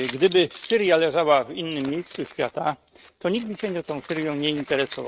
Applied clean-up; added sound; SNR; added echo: neural mask model RNNoise.